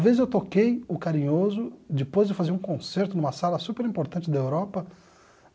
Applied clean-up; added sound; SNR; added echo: none; none; none; none.